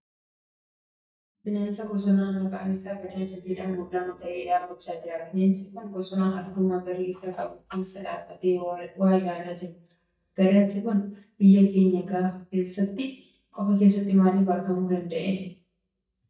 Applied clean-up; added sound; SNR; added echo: neural mask model DeepFilterNet 3.